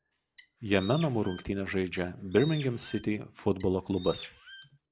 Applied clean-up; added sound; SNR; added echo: none; Bird; 18 dB; none.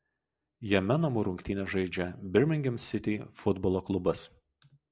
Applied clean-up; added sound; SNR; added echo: none; none; none; none.